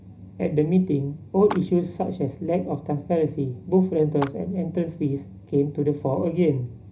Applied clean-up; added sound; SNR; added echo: none; Clapping; 17 dB; reverberation time 0.4 s.